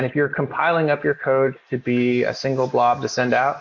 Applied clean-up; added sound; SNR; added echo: neural mask model Resemble Enhance denoiser.